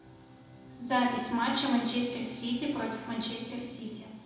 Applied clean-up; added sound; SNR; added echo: none; Bowed string instrument; 17 dB; reverberation time 1.0 s.